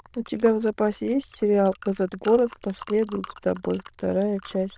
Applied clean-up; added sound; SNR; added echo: neural diffusion model UNIVERSE++.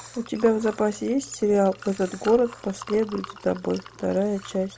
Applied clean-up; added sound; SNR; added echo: none; Liquid; 19 dB; none.